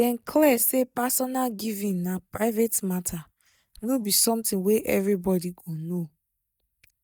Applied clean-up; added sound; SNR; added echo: neural mask model DeepFilterNet 3.